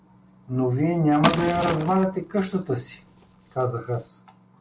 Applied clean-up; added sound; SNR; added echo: none; Liquid; 6 dB; none.